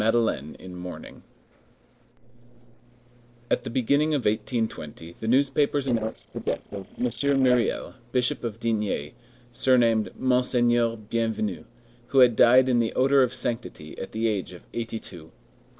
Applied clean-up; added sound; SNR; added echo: neural separator model SepFormer DNS4.